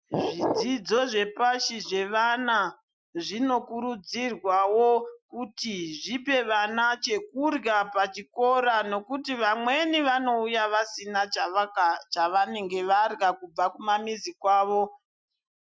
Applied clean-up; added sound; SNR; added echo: classical method Wiener filter.